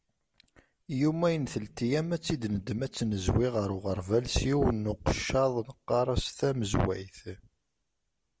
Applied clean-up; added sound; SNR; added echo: none; none; none; none.